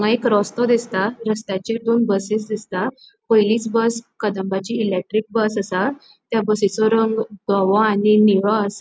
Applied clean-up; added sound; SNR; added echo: none; none; none; none.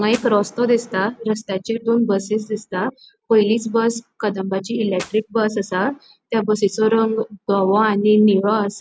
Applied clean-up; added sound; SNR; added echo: none; Clapping; 17 dB; none.